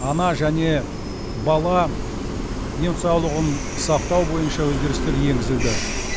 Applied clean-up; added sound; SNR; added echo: none; Train; 3 dB; none.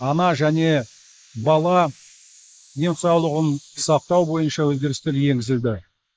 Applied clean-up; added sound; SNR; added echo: neural mask model Resemble Enhance denoiser.